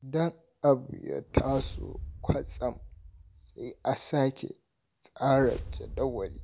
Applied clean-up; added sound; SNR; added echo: none; Whoosh, swoosh, swish; 13 dB; none.